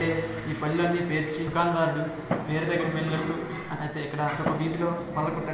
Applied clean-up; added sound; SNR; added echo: none; Fireworks; 7 dB; reverberation time 1.1 s.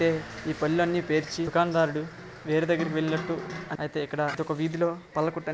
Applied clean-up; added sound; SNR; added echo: none; none; none; none.